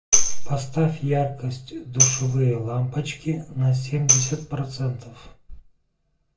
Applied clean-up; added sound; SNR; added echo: none; Tambourine; 2 dB; reverberation time 0.2 s.